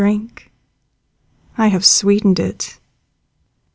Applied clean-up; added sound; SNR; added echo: none; none; none; none.